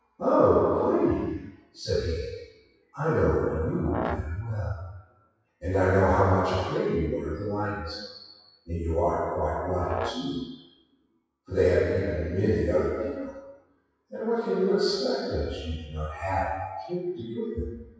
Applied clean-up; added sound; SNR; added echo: classical method WPE with log-MMSE.